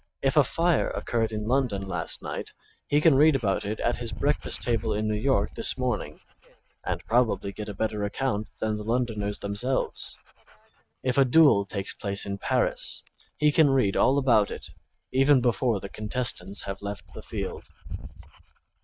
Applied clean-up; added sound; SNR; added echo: neural mask model RNNoise.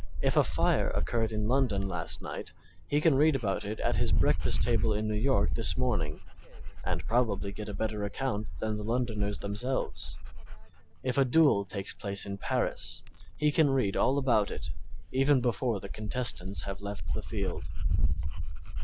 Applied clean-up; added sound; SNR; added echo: none; Dog; -3 dB; none.